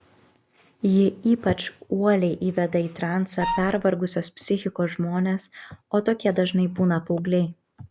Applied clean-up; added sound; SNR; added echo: none; Wind instrument, woodwind instrument; 5 dB; none.